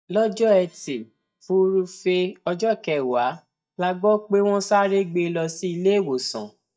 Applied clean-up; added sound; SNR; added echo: neural mask model DeepFilterNet 3.